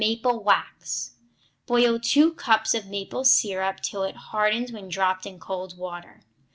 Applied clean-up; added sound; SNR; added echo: none; none; none; none.